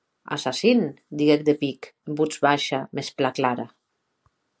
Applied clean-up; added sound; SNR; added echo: none; none; none; none.